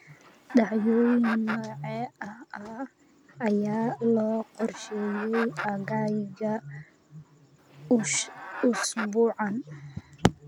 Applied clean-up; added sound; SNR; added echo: none; Chicken, rooster; 11 dB; none.